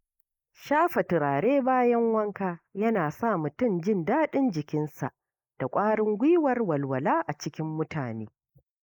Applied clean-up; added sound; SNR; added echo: neural mask model Resemble Enhance denoiser.